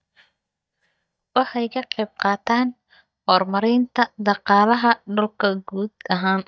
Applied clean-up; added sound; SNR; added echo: neural mask model DeepFilterNet 3.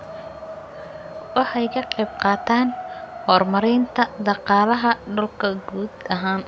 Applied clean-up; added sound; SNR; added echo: none; Wind; 14 dB; none.